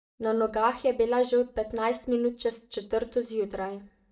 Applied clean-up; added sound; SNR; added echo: neural mask model DeepFilterNet 3.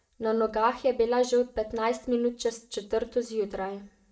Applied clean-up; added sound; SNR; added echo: none; Wind instrument, woodwind instrument; 20 dB; reverberation time 0.3 s.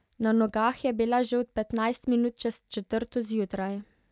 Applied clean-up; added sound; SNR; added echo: none; none; none; none.